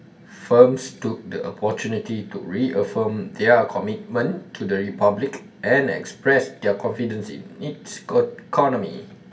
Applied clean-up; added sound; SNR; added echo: none; none; none; reverberation time 0.2 s.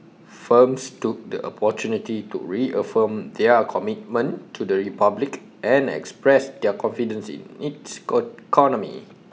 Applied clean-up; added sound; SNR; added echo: none; none; none; none.